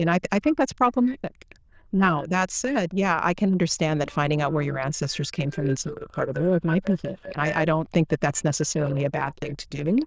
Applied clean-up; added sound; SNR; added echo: neural diffusion model UNIVERSE++.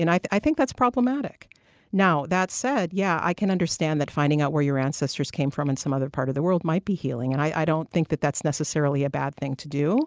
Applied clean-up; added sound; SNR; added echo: none; none; none; none.